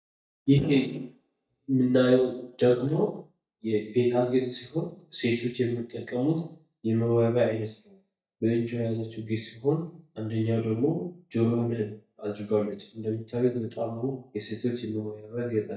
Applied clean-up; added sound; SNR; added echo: neural mask model DeepFilterNet 3.